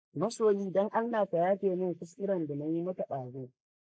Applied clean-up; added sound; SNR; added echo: neural mask model Resemble Enhance denoiser.